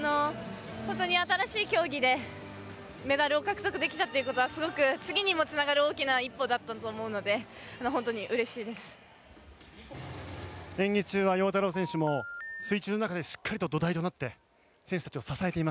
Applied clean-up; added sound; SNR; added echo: none; Telephone; 11 dB; none.